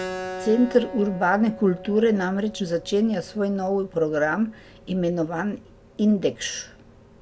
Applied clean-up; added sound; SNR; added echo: none; Keyboard (musical); 16 dB; none.